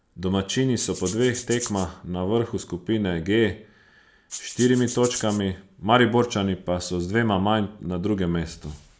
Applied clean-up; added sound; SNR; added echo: none; Rattle (instrument); 11 dB; none.